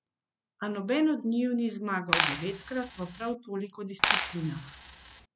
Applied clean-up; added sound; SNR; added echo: none; Coin (dropping); -1 dB; none.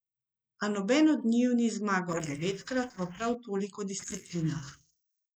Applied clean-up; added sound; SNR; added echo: neural mask model Resemble Enhance denoiser.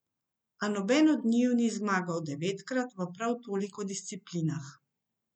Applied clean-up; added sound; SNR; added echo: none; none; none; none.